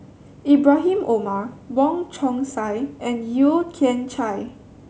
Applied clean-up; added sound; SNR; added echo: none; none; none; none.